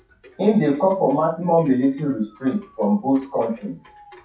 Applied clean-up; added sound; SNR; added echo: classical method WPE with log-MMSE.